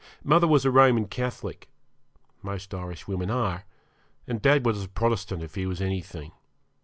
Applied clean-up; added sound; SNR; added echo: none; none; none; none.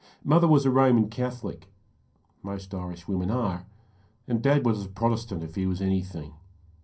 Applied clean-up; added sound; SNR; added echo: none; none; none; reverberation time 0.3 s.